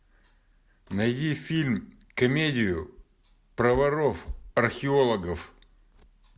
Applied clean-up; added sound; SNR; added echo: none; none; none; none.